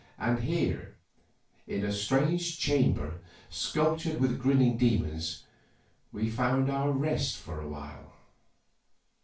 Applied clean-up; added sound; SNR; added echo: none; none; none; reverberation time 0.3 s.